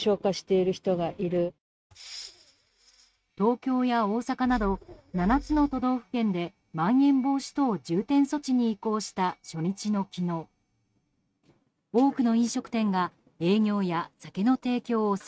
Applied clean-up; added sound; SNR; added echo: neural mask model RNNoise.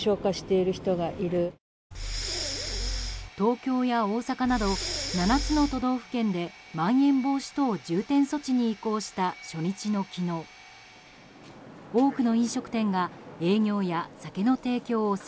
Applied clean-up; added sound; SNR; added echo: none; Breathing; 4 dB; none.